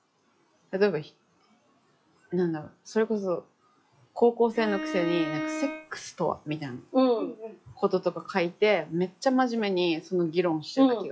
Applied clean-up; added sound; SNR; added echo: classical method log-MMSE.